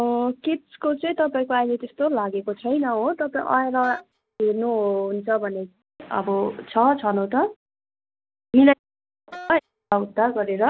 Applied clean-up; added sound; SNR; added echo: none; Wind instrument, woodwind instrument; 19 dB; none.